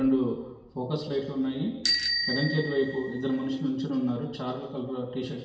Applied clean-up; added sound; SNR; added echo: none; Bicycle bell; 4 dB; reverberation time 1.0 s.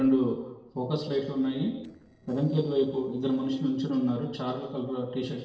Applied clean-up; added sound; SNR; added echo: neural separator model SepFormer DNS4.